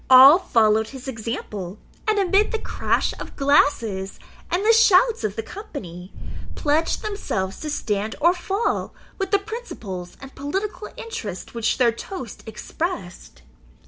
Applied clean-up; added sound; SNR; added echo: none; Boom; 6 dB; none.